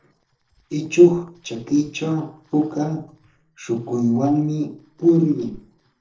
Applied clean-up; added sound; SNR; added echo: neural separator model SepFormer DNS4.